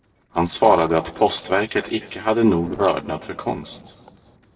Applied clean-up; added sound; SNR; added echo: neural separator model SepFormer DNS4.